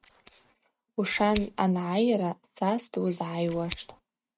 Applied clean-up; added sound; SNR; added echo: neural mask model RNNoise.